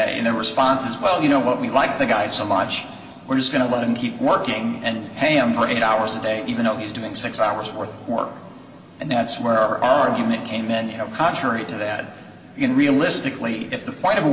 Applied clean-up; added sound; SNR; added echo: none; none; none; reverberation time 2.0 s.